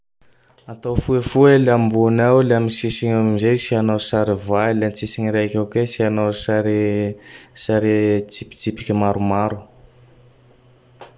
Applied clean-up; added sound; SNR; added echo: none; none; none; none.